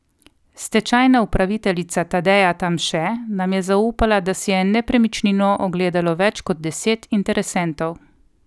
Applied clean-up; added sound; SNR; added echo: none; none; none; none.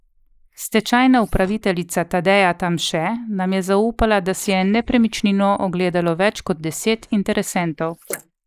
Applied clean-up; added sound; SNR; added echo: neural mask model Resemble Enhance denoiser.